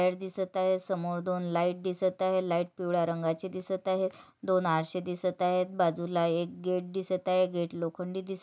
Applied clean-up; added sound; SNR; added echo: none; none; none; none.